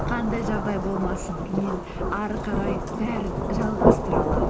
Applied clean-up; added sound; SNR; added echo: none; Rain / Thunderstorm; -4 dB; none.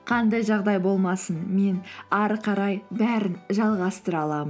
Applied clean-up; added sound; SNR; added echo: none; none; none; none.